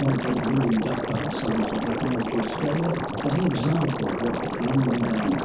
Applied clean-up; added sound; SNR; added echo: none; Liquid; 2 dB; reverberation time 0.9 s.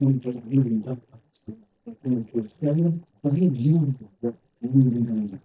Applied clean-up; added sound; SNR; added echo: neural mask model DeepFilterNet 3.